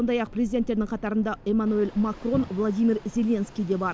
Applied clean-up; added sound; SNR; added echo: none; none; none; none.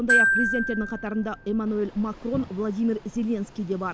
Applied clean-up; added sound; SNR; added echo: none; Glockenspiel; 0 dB; none.